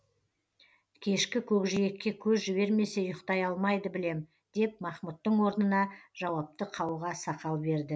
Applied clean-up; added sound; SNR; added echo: none; none; none; none.